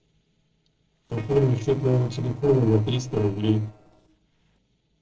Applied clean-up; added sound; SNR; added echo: neural separator model SepFormer DNS4.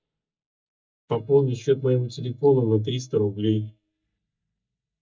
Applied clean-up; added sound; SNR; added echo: neural mask model DeepFilterNet 3.